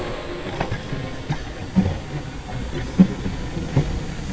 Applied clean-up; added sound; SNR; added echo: neural mask model DeepFilterNet 3.